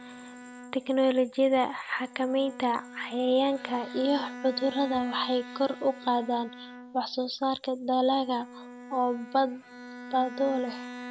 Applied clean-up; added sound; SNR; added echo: none; Bowed string instrument; 15 dB; none.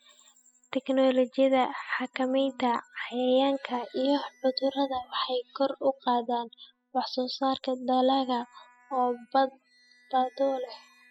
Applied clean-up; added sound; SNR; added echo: classical method spectral subtraction.